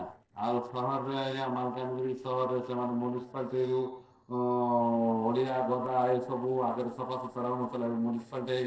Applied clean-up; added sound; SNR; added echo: neural separator model SepFormer DNS4.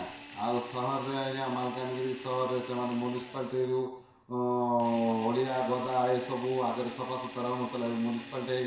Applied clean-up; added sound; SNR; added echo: none; Drill; 14 dB; reverberation time 0.9 s.